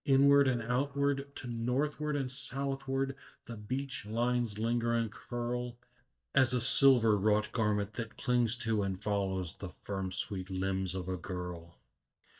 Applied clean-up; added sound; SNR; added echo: neural mask model DeepFilterNet 3.